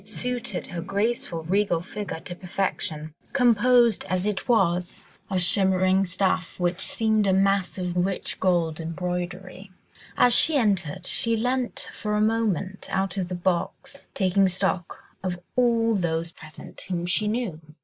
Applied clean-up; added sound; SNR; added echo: none; none; none; none.